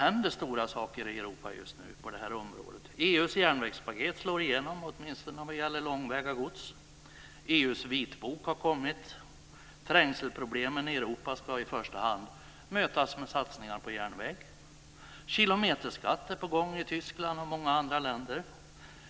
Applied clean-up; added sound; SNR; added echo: none; none; none; none.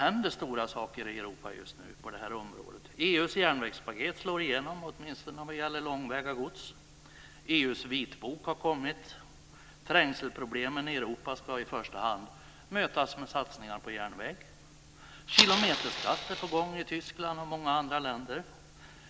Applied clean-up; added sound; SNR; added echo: none; Fire; -3 dB; none.